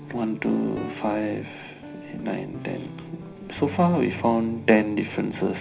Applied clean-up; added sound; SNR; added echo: none; Guitar; 14 dB; reverberation time 0.5 s.